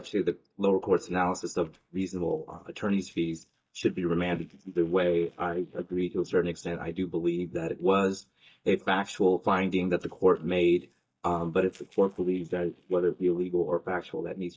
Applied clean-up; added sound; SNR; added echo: neural mask model DeepFilterNet 3.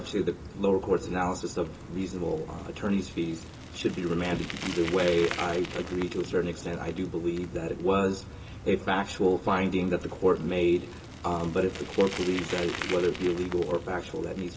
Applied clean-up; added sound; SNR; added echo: none; Bicycle; 12 dB; reverberation time 0.2 s.